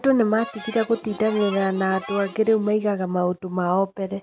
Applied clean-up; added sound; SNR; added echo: none; Harmonica; 13 dB; none.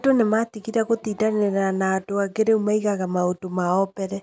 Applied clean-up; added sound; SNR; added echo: none; none; none; none.